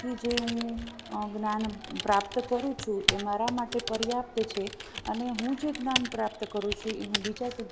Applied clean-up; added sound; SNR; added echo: none; Typing; 6 dB; none.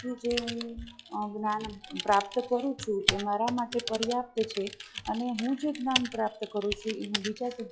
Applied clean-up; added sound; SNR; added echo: classical method log-MMSE.